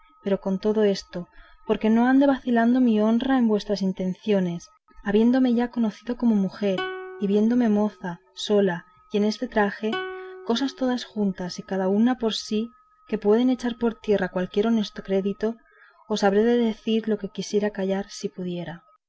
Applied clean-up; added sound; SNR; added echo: none; Plucked string instrument; 16 dB; none.